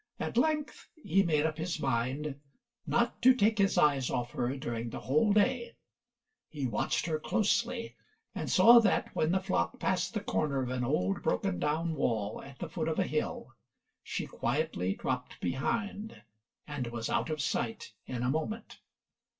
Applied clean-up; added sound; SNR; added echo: none; none; none; reverberation time 0.1 s.